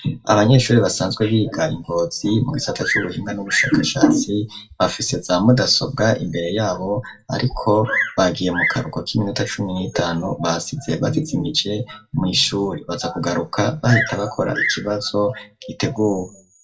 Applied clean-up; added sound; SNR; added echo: none; Bird vocalization, bird call, bird song; 11 dB; reverberation time 0.2 s.